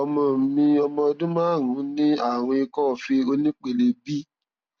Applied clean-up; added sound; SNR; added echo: none; none; none; none.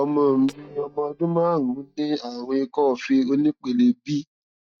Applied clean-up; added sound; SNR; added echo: neural mask model DeepFilterNet 3.